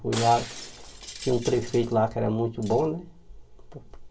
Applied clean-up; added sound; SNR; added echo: none; Shatter; 14 dB; reverberation time 0.2 s.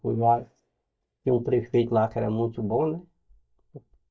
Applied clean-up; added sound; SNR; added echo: neural mask model DeepFilterNet 3.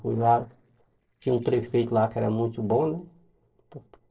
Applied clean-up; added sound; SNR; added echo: neural separator model SepFormer DNS4.